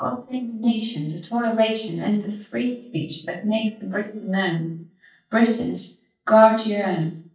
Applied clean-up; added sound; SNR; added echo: neural mask model DeepFilterNet 3.